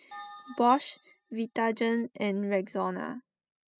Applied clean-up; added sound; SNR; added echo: classical method spectral subtraction.